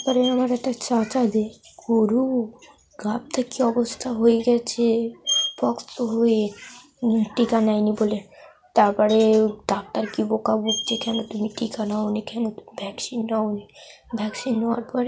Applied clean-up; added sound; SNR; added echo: none; none; none; none.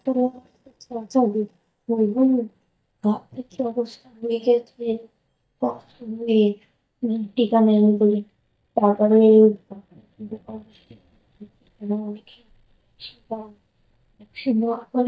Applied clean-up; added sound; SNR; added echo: neural mask model DeepFilterNet 3.